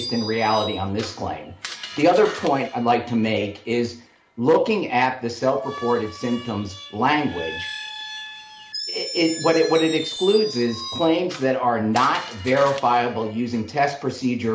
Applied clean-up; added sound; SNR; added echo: none; Screech; 13 dB; none.